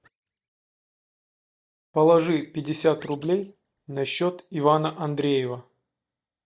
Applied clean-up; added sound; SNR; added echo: neural mask model DeepFilterNet 3.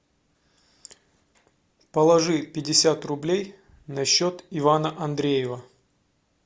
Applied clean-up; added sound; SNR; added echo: none; none; none; none.